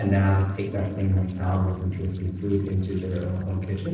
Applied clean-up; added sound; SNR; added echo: neural separator model SepFormer DNS4.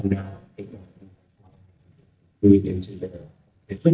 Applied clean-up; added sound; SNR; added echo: neural mask model DeepFilterNet 3.